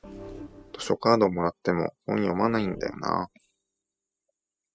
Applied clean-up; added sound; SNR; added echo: classical method spectral subtraction.